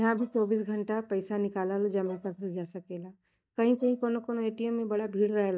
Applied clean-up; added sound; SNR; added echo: neural mask model DeepFilterNet 3.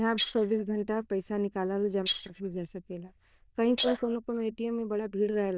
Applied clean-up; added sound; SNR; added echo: neural diffusion model UNIVERSE++.